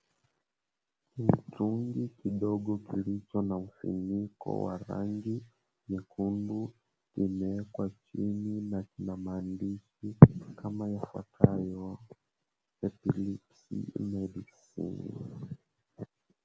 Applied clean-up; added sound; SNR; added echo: none; none; none; none.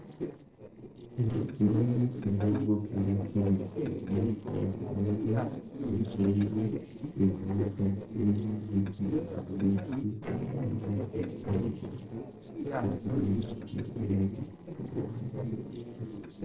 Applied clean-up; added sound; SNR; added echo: neural separator model SepFormer DNS4.